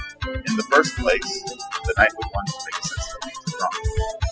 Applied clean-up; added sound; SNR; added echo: classical method spectral subtraction.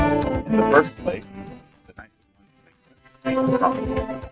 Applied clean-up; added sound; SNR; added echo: neural mask model RNNoise.